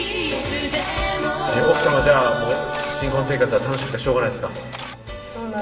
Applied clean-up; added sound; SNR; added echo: none; Camera; 17 dB; reverberation time 1.1 s.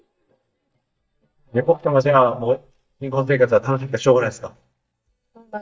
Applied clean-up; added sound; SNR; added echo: neural mask model DeepFilterNet 3.